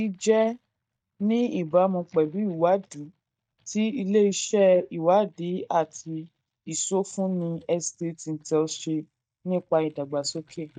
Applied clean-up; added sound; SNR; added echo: neural mask model DeepFilterNet 3.